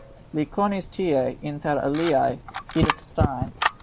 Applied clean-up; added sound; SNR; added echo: none; Camera; 9 dB; none.